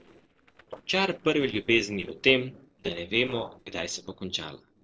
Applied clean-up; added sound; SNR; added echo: neural separator model SepFormer DNS4.